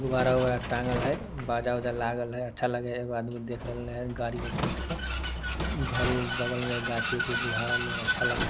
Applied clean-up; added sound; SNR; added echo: none; Vehicle; 2 dB; none.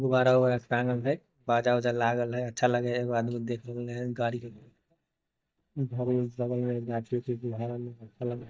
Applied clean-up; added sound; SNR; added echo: neural mask model DeepFilterNet 3.